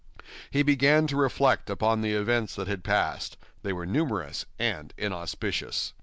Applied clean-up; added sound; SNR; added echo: none; none; none; none.